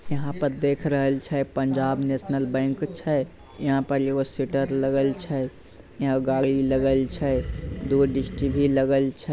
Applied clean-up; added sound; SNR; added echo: none; Animal; 11 dB; none.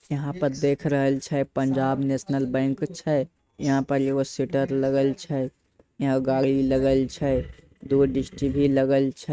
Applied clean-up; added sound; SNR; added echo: neural mask model RNNoise.